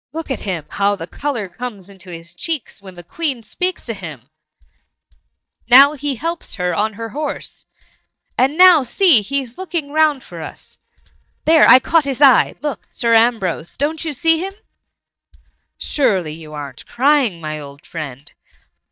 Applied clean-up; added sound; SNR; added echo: neural mask model DeepFilterNet 3.